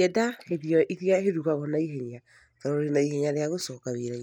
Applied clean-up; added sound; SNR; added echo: neural mask model Resemble Enhance denoiser.